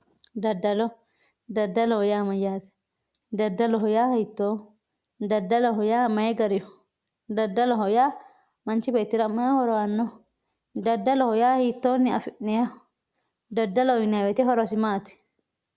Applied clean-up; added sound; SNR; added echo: none; none; none; none.